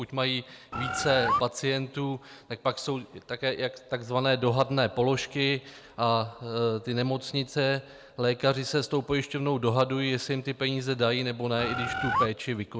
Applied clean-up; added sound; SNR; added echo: none; Bird; 0 dB; none.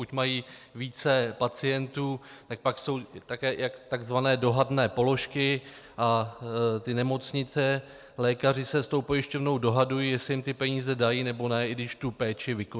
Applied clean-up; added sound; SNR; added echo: none; none; none; none.